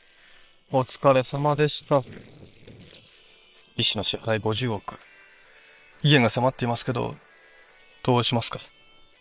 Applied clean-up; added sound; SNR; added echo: neural separator model SepFormer WHAM!.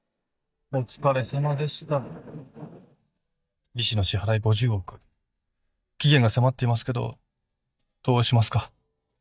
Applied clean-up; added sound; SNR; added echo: neural mask model DeepFilterNet 3.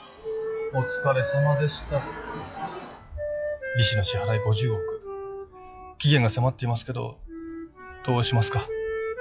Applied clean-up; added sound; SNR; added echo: classical method log-MMSE.